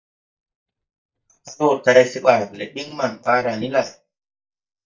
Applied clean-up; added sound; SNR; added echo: neural mask model DeepFilterNet 3.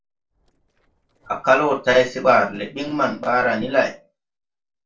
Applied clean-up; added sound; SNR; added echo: neural separator model SepFormer DNS4.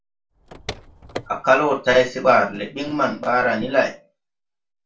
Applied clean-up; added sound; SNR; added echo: none; Car; 14 dB; reverberation time 0.2 s.